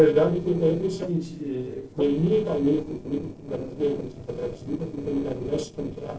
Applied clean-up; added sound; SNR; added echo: neural separator model SepFormer DNS4.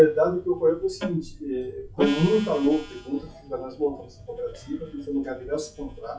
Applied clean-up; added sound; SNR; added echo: classical method WPE with log-MMSE.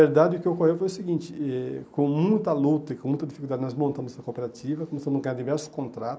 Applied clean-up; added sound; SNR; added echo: none; none; none; none.